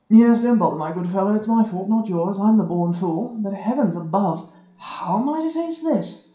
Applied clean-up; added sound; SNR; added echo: none; none; none; reverberation time 0.5 s.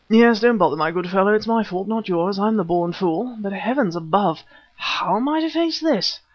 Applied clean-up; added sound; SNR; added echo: none; none; none; none.